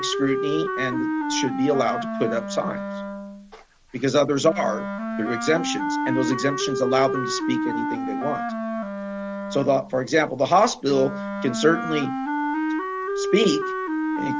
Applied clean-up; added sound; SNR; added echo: none; Wind instrument, woodwind instrument; 3 dB; none.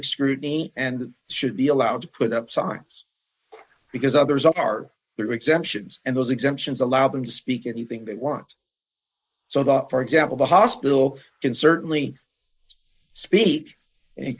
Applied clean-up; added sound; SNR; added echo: neural mask model Resemble Enhance denoiser.